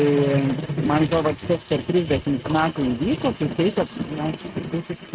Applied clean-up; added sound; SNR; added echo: neural mask model RNNoise.